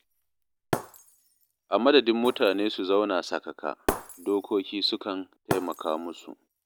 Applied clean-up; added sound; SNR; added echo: none; Shatter; 10 dB; none.